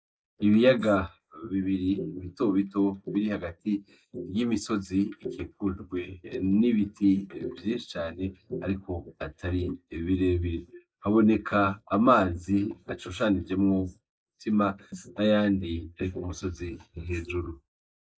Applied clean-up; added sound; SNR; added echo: neural mask model Resemble Enhance denoiser.